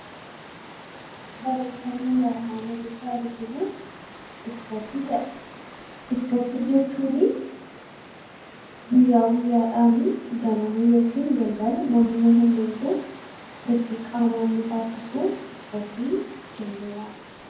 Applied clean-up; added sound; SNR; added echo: none; Water; 18 dB; reverberation time 0.9 s.